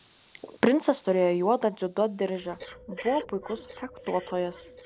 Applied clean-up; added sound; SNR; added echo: none; Breathing; 18 dB; none.